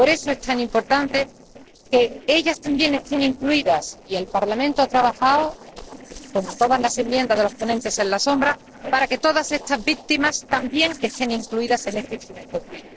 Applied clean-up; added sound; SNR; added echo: neural separator model SepFormer DNS4.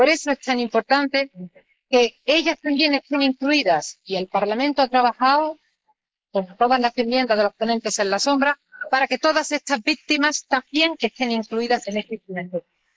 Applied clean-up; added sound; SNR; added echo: neural mask model Resemble Enhance denoiser.